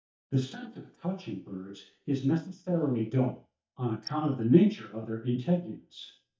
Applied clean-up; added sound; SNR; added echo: neural mask model DeepFilterNet 3.